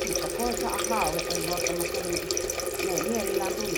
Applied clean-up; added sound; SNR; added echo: none; Water tap, faucet; -3 dB; none.